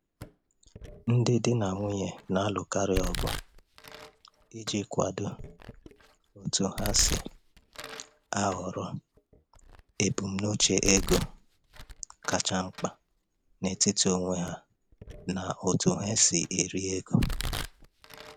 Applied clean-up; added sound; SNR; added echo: none; Domestic sounds, home sounds; 9 dB; none.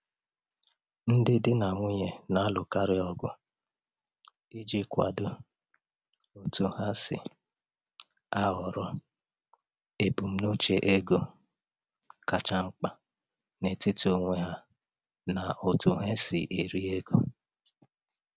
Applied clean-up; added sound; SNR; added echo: none; none; none; none.